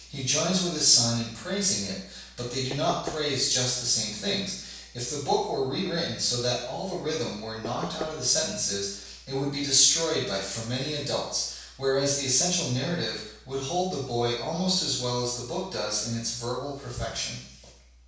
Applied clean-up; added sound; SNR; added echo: none; Knock / Wood; 17 dB; reverberation time 0.7 s.